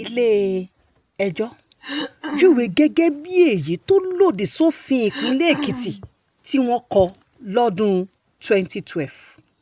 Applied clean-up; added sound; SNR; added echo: none; Cough; 9 dB; none.